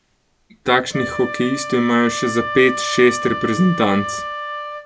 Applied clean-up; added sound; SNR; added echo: none; Wind instrument, woodwind instrument; 8 dB; none.